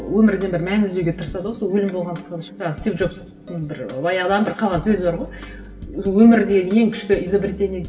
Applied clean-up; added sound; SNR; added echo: none; none; none; reverberation time 2.1 s.